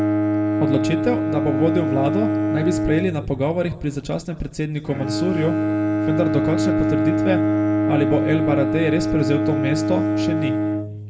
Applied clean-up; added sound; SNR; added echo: none; Bowed string instrument; -3 dB; reverberation time 1.0 s.